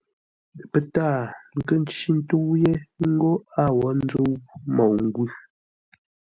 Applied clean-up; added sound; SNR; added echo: none; none; none; none.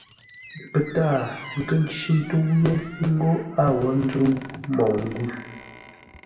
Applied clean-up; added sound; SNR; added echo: none; Squeak; 19 dB; reverberation time 0.9 s.